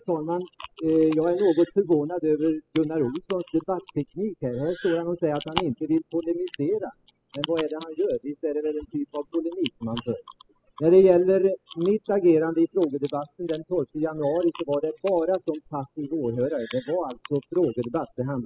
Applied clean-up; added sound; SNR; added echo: classical method spectral subtraction.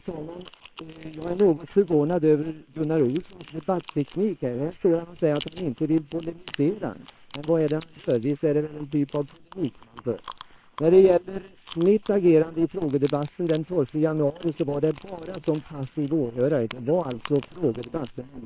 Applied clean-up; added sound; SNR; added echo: neural separator model SepFormer WHAM!.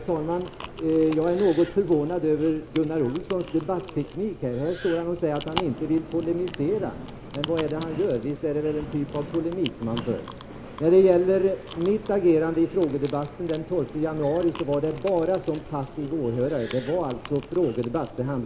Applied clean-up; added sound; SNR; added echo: none; Subway, metro, underground + Chewing, mastication; 14 dB; none.